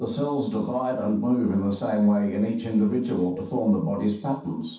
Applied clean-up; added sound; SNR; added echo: neural separator model SepFormer DNS4.